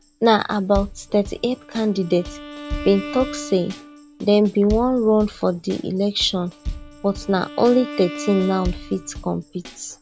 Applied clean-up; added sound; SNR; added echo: none; Drum kit + Bowed string instrument; 12 dB; none.